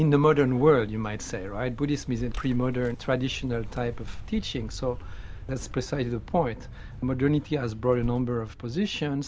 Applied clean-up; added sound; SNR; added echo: none; Vehicle; 12 dB; none.